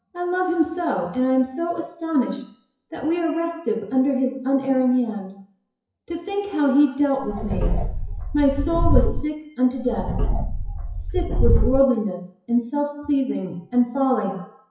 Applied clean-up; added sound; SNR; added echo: classical method WPE with log-MMSE.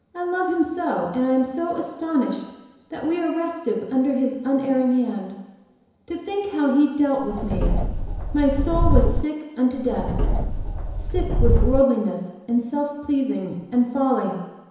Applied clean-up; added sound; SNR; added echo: none; Subway, metro, underground; -3 dB; reverberation time 1.0 s.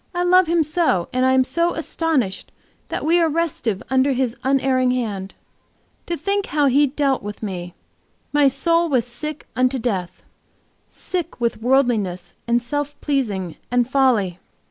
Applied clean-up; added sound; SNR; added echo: none; none; none; none.